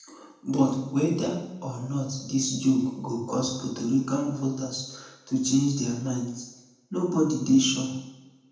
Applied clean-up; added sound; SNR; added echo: none; none; none; reverberation time 0.9 s.